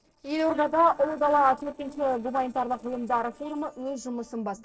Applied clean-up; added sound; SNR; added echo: neural separator model SepFormer DNS4.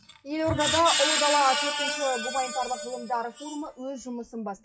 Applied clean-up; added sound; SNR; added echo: classical method WPE with log-MMSE.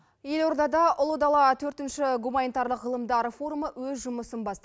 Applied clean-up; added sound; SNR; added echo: none; none; none; none.